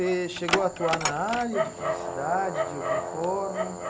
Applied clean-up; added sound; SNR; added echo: none; Dog; 1 dB; none.